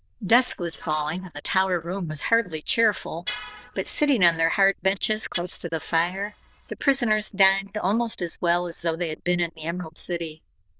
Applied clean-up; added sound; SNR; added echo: neural diffusion model UNIVERSE++.